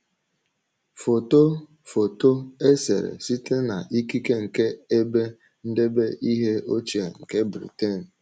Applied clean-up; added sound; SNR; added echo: none; none; none; none.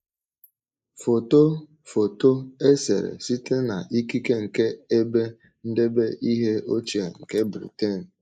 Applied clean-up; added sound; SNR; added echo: neural mask model Resemble Enhance denoiser.